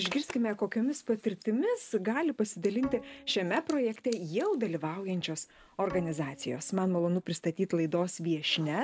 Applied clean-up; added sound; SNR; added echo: none; Zipper (clothing) + Bowed string instrument; 19 dB; none.